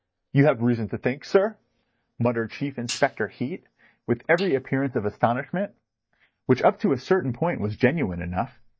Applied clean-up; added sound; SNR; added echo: neural mask model DeepFilterNet 3.